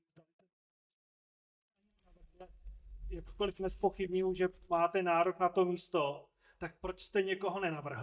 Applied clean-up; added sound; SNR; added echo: neural mask model DeepFilterNet 3.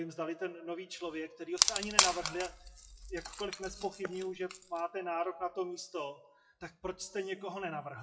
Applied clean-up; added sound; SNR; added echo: classical method WPE with log-MMSE.